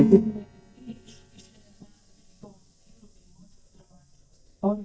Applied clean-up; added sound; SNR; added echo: neural mask model DeepFilterNet 3.